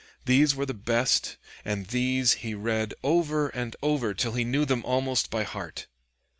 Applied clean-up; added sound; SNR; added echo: none; none; none; none.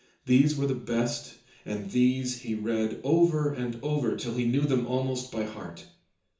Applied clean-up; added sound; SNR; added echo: none; none; none; reverberation time 0.6 s.